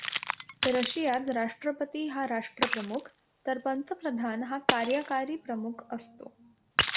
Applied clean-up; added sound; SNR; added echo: none; Shatter; 4 dB; none.